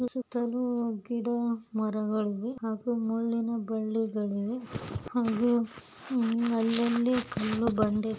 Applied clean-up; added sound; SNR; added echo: none; Writing; 8 dB; none.